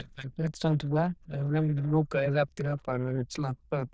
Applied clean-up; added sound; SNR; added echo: neural diffusion model UNIVERSE++.